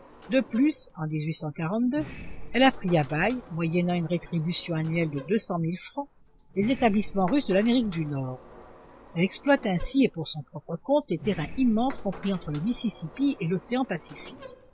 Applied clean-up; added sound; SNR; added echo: none; Sliding door; 14 dB; none.